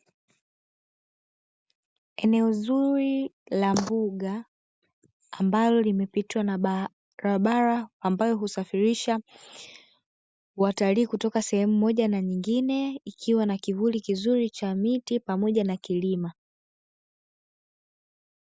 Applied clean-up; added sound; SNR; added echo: none; none; none; none.